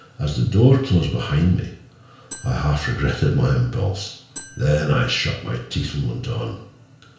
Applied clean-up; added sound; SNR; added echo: none; Marimba, xylophone; 18 dB; reverberation time 0.5 s.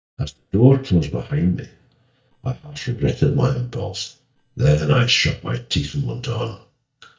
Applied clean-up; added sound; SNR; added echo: neural mask model DeepFilterNet 3.